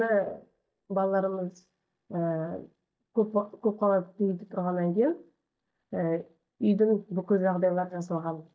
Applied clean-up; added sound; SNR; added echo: neural mask model DeepFilterNet 3.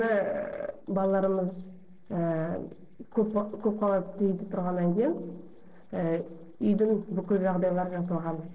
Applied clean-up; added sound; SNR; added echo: neural separator model SepFormer DNS4.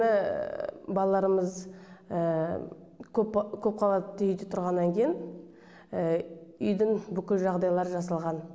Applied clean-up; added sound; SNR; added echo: none; none; none; none.